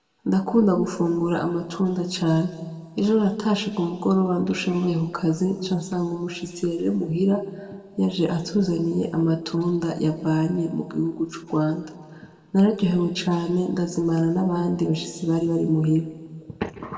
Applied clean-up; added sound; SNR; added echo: none; none; none; reverberation time 1.5 s.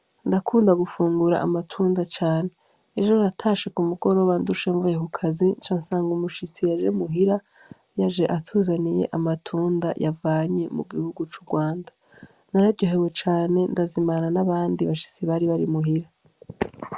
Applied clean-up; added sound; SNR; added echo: none; none; none; none.